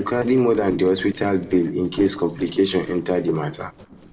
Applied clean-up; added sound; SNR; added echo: neural separator model SepFormer DNS4.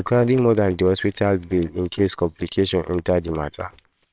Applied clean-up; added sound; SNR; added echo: neural separator model SepFormer WHAMR!.